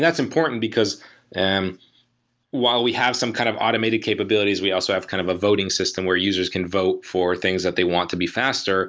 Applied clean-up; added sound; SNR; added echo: none; none; none; none.